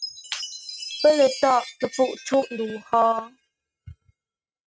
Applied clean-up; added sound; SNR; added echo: neural mask model RNNoise.